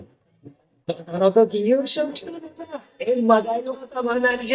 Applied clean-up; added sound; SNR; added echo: neural mask model DeepFilterNet 3.